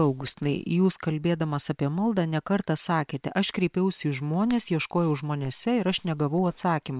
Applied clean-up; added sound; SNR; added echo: neural separator model SepFormer WHAM!.